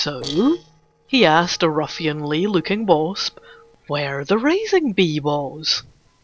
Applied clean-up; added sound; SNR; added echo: neural separator model SepFormer DNS4.